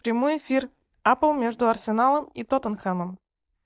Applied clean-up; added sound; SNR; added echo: neural mask model DeepFilterNet 3.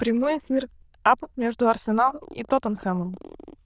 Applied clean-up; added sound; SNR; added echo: neural diffusion model UNIVERSE++.